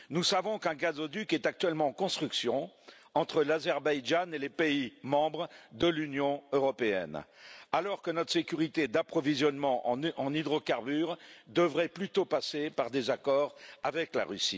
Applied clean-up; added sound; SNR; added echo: none; none; none; none.